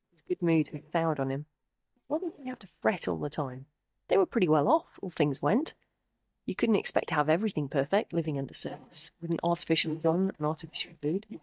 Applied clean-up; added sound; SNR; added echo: neural mask model DeepFilterNet 3.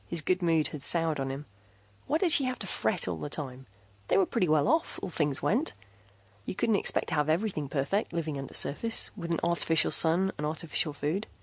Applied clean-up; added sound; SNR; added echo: none; none; none; none.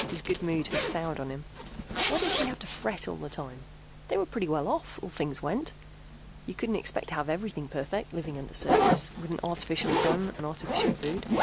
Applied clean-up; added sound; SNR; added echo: none; Zipper (clothing); 0 dB; none.